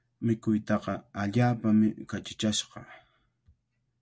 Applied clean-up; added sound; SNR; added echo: none; none; none; none.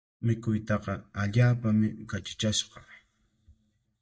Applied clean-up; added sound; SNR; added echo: neural mask model DeepFilterNet 3.